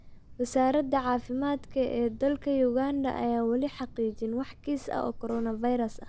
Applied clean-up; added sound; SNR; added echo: none; Thunder; 17 dB; none.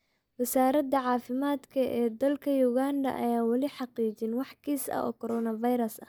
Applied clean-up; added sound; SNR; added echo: neural mask model DeepFilterNet 3.